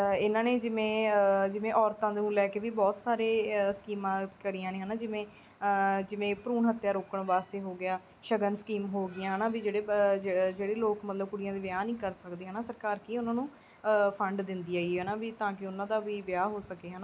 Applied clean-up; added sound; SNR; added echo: none; none; none; none.